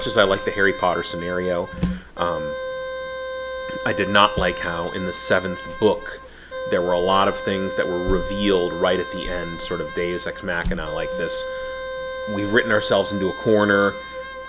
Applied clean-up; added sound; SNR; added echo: none; Wind instrument, woodwind instrument; 8 dB; none.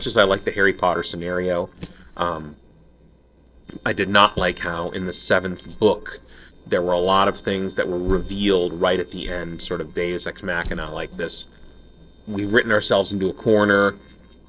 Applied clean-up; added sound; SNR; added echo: neural separator model SepFormer DNS4.